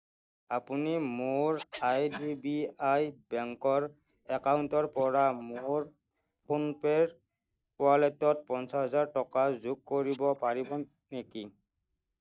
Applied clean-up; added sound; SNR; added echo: neural mask model DeepFilterNet 3.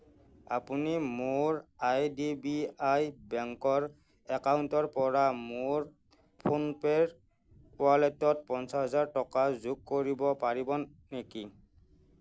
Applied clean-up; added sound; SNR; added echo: none; none; none; none.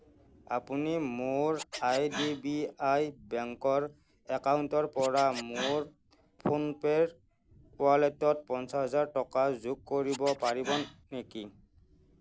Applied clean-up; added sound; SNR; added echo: none; Scratching (performance technique); 13 dB; none.